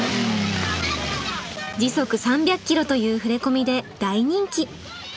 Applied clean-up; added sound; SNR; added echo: none; none; none; none.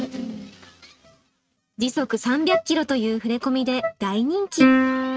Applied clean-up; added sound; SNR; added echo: neural mask model RNNoise.